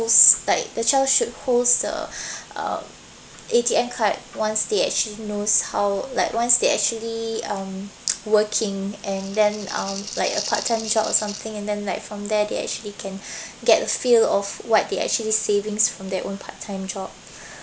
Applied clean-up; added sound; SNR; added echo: none; Rattle (instrument); 10 dB; none.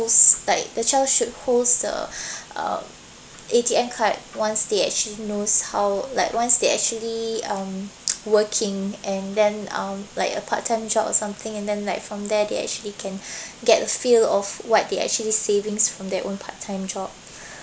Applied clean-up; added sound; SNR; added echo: none; none; none; none.